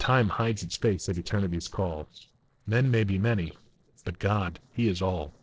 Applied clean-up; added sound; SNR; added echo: neural separator model SepFormer DNS4.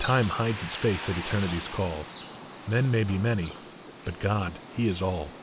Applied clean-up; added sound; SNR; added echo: none; Bird; 11 dB; none.